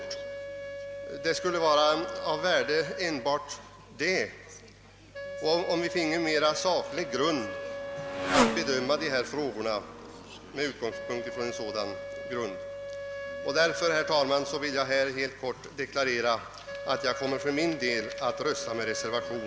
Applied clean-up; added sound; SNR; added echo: none; Wind instrument, woodwind instrument + Motorcycle; 7 dB; none.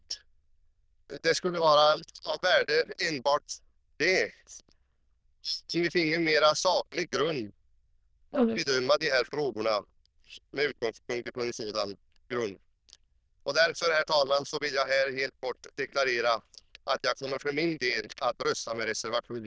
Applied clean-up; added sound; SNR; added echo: neural diffusion model UNIVERSE++.